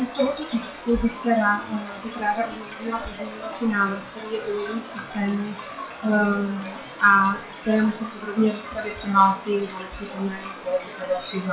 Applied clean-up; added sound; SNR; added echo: classical method WPE with log-MMSE.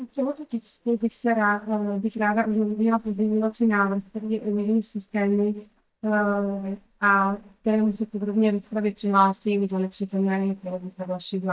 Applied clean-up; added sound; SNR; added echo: neural mask model DeepFilterNet 3.